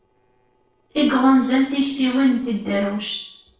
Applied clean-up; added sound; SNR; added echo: neural separator model SepFormer DNS4.